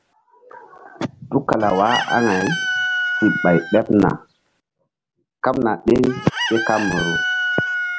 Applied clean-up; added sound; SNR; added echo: none; Chicken, rooster; 5 dB; none.